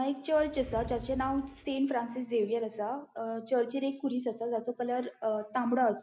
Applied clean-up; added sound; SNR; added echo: none; Animal; 14 dB; none.